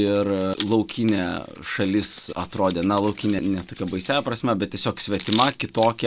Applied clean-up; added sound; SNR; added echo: none; Hands; 16 dB; none.